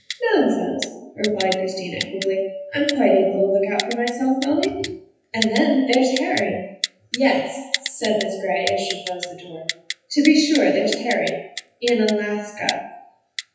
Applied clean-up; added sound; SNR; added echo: classical method WPE with log-MMSE.